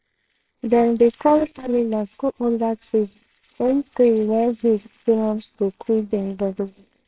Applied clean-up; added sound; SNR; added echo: neural separator model SepFormer WHAMR!.